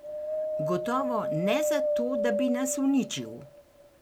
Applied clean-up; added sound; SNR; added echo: none; Wind; 0 dB; none.